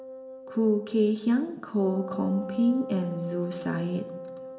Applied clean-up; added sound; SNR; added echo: none; Wind instrument, woodwind instrument; 12 dB; reverberation time 1.1 s.